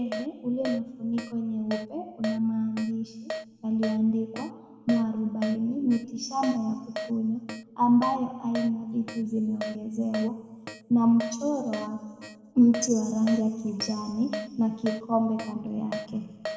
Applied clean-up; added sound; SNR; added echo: none; Keyboard (musical); 12 dB; reverberation time 2.0 s.